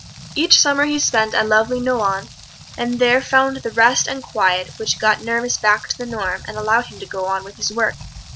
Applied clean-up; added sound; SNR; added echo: none; Rain; 19 dB; none.